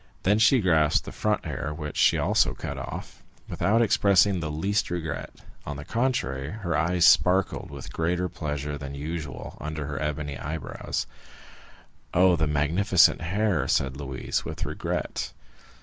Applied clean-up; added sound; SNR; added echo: none; none; none; none.